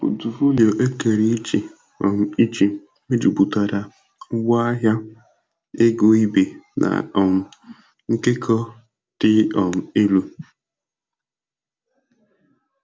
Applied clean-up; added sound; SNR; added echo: none; none; none; none.